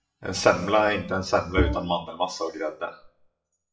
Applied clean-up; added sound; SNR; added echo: classical method WPE with log-MMSE.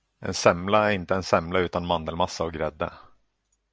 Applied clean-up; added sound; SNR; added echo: none; none; none; none.